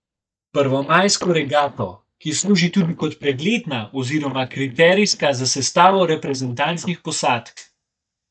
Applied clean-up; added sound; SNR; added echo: neural mask model DeepFilterNet 3.